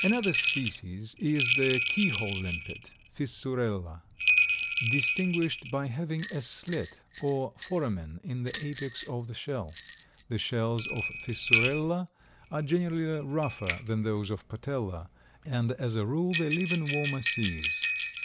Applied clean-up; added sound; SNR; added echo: none; Bell; 2 dB; none.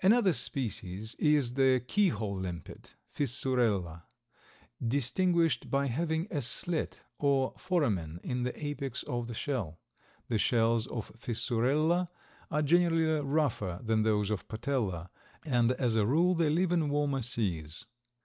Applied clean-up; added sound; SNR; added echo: none; none; none; none.